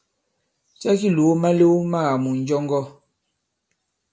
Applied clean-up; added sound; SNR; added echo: none; none; none; none.